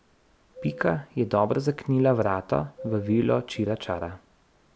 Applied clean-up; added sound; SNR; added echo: none; Bird vocalization, bird call, bird song; 19 dB; none.